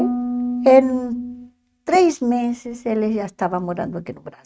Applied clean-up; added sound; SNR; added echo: neural mask model RNNoise.